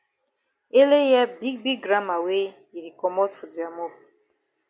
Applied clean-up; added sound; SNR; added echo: none; none; none; none.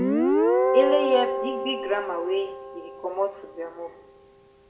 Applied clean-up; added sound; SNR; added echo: none; Guitar; -2 dB; reverberation time 0.7 s.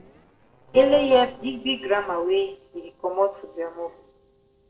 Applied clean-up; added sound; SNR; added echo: neural separator model SepFormer DNS4.